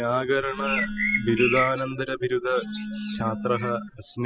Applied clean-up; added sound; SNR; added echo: classical method spectral subtraction.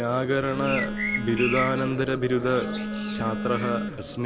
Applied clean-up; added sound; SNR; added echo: none; Telephone + Bird; 5 dB; none.